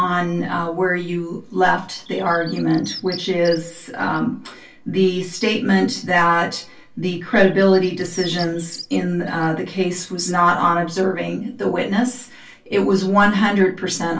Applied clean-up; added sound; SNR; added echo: none; Bird; 20 dB; reverberation time 0.2 s.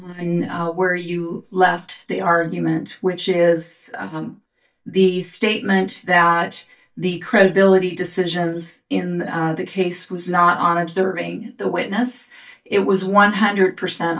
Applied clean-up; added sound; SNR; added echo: neural mask model DeepFilterNet 3.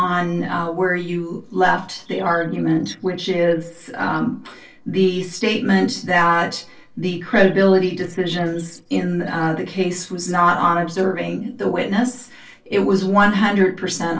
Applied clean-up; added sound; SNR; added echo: neural separator model SepFormer DNS4.